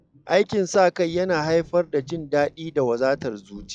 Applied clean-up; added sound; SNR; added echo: classical method log-MMSE.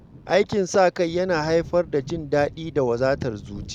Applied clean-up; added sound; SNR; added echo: none; Thunder / Wind; 18 dB; none.